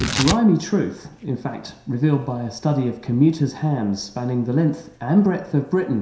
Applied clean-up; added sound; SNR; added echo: none; Tearing; 14 dB; reverberation time 0.7 s.